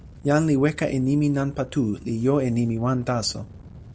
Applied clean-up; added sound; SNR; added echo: none; Engine starting; 20 dB; none.